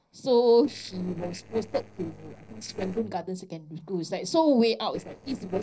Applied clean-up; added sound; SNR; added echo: neural separator model SepFormer DNS4.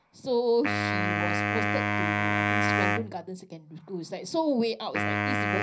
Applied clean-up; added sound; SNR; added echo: none; Wind instrument, woodwind instrument; -3 dB; reverberation time 0.4 s.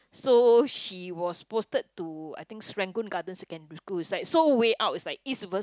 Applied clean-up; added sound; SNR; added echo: none; none; none; none.